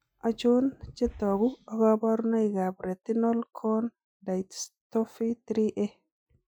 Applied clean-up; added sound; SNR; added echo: classical method Wiener filter.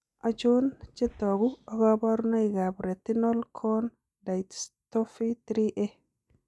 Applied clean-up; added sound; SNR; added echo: neural mask model DeepFilterNet 3.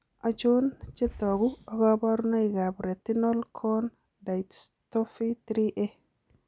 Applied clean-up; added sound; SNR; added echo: none; Boom; 18 dB; none.